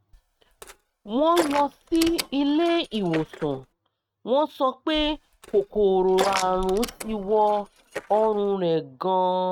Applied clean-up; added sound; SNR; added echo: neural mask model RNNoise.